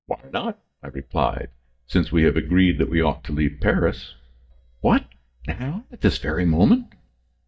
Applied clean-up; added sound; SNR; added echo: neural mask model DeepFilterNet 3.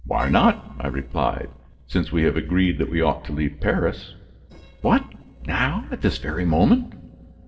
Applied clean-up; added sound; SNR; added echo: neural separator model SepFormer DNS4.